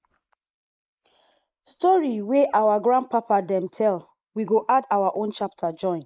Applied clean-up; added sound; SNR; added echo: neural mask model Resemble Enhance denoiser.